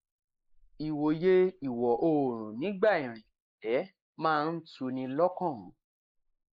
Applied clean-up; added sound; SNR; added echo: neural mask model Resemble Enhance denoiser.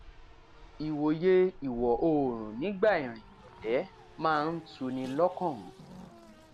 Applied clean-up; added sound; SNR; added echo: none; Race car, auto racing; 20 dB; none.